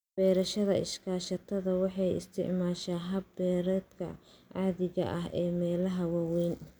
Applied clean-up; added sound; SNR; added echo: none; none; none; none.